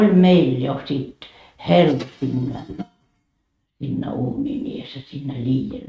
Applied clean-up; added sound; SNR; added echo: neural mask model RNNoise.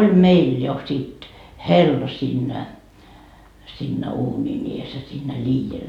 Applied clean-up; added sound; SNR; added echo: none; none; none; none.